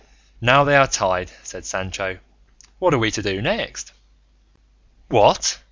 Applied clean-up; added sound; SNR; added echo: none; none; none; none.